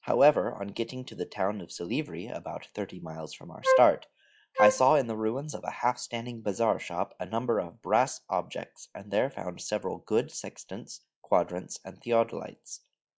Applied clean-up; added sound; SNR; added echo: classical method log-MMSE.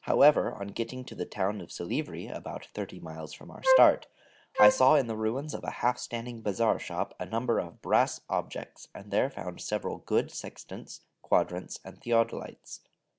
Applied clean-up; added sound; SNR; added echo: none; Wind instrument, woodwind instrument; -3 dB; none.